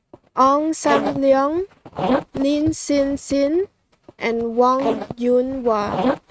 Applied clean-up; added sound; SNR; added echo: neural mask model RNNoise.